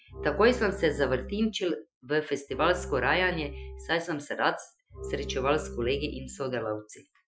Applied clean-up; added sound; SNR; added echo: classical method Wiener filter.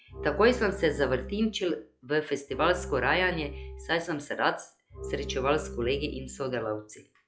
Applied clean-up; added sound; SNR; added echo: classical method log-MMSE.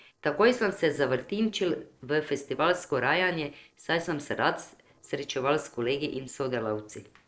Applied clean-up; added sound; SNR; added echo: neural separator model SepFormer DNS4.